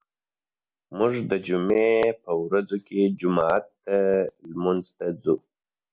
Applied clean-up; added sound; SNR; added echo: none; none; none; none.